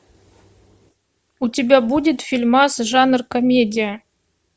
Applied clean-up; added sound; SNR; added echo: none; none; none; none.